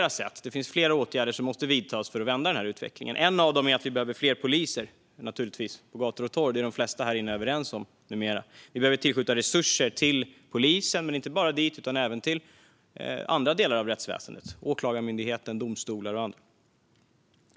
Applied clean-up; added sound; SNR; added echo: none; none; none; none.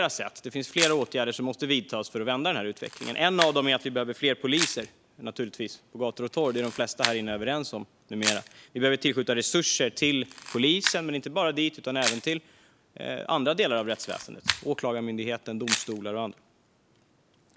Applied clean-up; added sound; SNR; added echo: none; Camera; 9 dB; none.